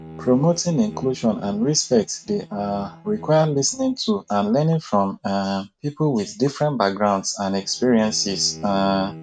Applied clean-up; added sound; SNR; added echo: neural mask model RNNoise.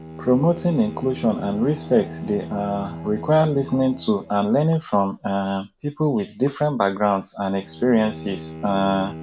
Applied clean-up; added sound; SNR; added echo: none; Bowed string instrument; 15 dB; none.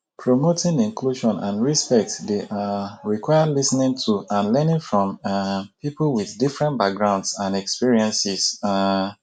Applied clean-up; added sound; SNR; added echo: none; none; none; none.